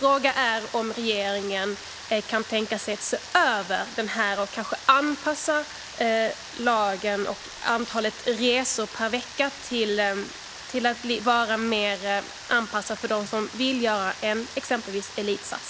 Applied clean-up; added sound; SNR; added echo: none; Rain; 14 dB; none.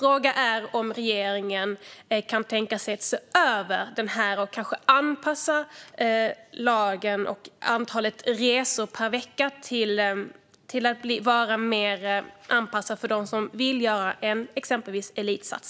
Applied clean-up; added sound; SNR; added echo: none; none; none; none.